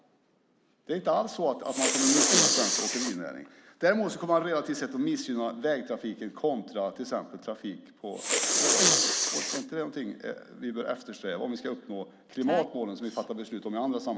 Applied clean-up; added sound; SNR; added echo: none; Respiratory sounds; -3 dB; none.